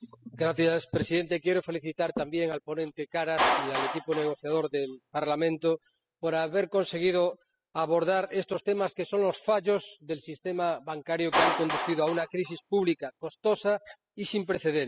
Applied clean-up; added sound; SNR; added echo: classical method spectral subtraction.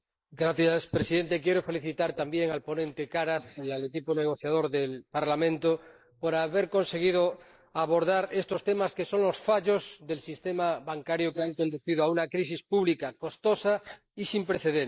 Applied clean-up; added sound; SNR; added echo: neural mask model Resemble Enhance denoiser.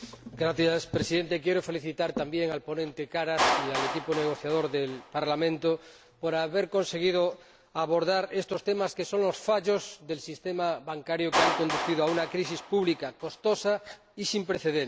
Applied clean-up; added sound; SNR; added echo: none; Clapping; 8 dB; none.